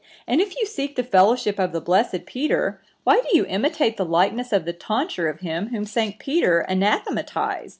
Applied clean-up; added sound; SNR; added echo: none; none; none; none.